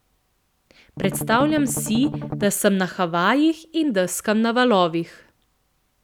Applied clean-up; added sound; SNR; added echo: none; Strum; 7 dB; none.